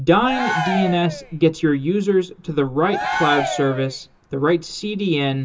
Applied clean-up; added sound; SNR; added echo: none; Cheering; 8 dB; reverberation time 0.2 s.